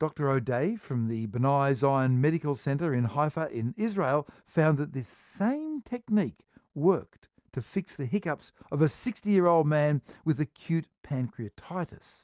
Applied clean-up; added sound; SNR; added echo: none; none; none; none.